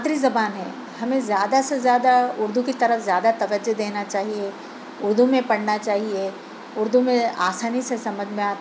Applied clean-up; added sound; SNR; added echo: none; none; none; none.